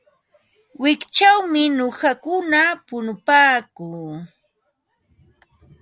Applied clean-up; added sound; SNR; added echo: none; none; none; none.